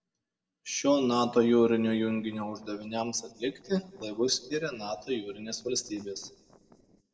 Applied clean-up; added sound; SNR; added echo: neural separator model SepFormer DNS4.